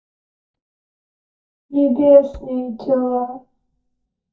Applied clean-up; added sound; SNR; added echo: neural mask model DeepFilterNet 3.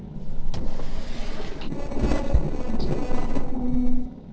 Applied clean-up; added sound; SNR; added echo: neural separator model SepFormer DNS4.